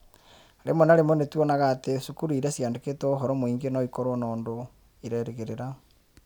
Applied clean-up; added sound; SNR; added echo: none; none; none; none.